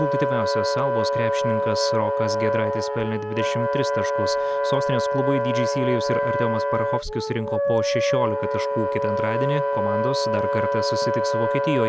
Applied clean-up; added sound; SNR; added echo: none; Wind instrument, woodwind instrument; -4 dB; none.